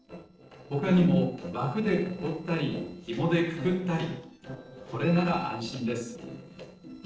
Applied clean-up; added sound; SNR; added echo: neural separator model SepFormer DNS4.